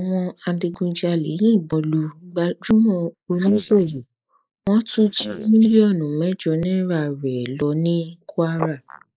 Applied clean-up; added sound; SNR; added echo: neural mask model Resemble Enhance denoiser.